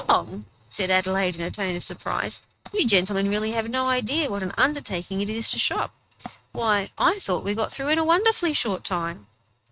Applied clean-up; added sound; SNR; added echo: neural mask model RNNoise.